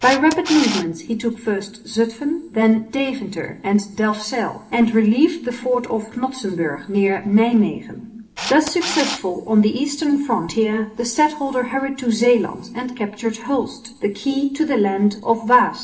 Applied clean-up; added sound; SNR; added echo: none; Camera; 16 dB; reverberation time 1.6 s.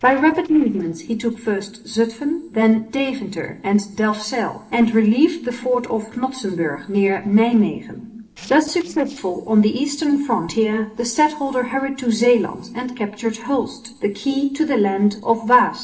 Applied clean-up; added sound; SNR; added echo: neural separator model SepFormer DNS4.